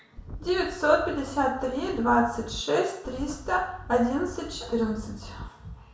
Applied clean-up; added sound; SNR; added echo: none; Wind; 14 dB; reverberation time 0.6 s.